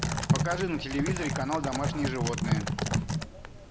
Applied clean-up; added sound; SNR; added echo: none; Typing; -3 dB; none.